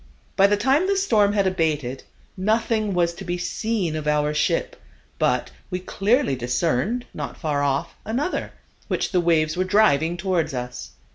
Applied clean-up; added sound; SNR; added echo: none; none; none; none.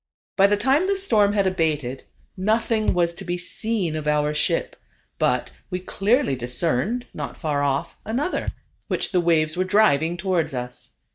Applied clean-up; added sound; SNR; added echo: neural mask model DeepFilterNet 3.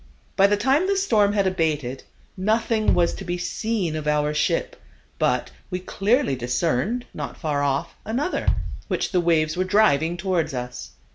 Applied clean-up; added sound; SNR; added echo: none; Bass drum; 5 dB; none.